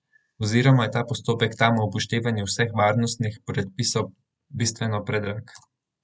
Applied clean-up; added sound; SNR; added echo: none; none; none; none.